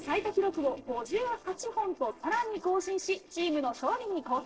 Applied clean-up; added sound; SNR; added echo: neural separator model SepFormer DNS4.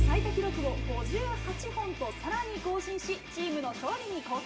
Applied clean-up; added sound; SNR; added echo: none; Bowed string instrument; 0 dB; reverberation time 0.6 s.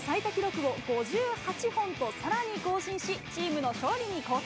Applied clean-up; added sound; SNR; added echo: none; none; none; none.